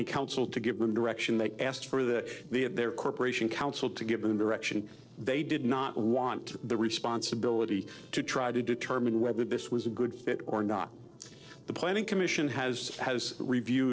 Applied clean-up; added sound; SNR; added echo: neural separator model SepFormer DNS4.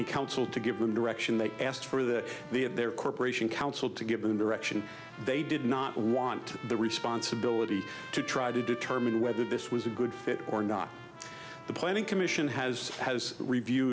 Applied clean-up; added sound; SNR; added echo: none; Trumpet; 17 dB; none.